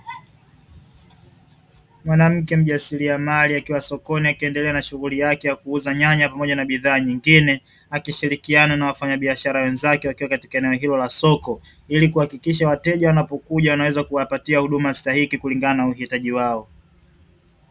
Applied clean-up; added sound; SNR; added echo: none; none; none; none.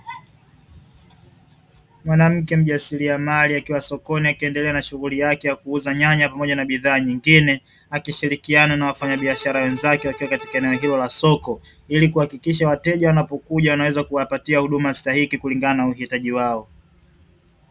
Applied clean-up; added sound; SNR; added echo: none; Bowed string instrument; 17 dB; none.